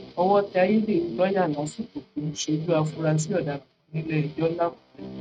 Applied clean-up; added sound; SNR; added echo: neural mask model RNNoise.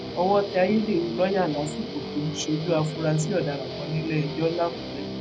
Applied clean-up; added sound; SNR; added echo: none; Guitar; 8 dB; none.